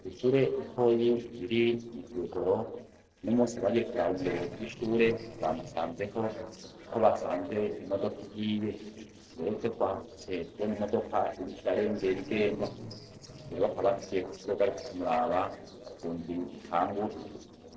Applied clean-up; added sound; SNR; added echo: neural separator model SepFormer DNS4.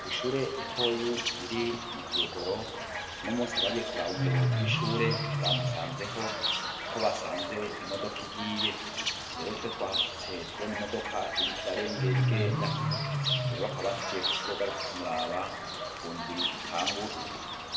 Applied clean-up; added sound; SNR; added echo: none; Bird / Fowl; -3 dB; reverberation time 1.9 s.